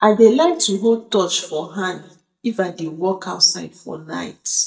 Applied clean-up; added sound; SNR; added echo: neural mask model DeepFilterNet 3.